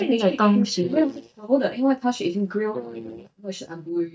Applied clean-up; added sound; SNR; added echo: neural mask model DeepFilterNet 3.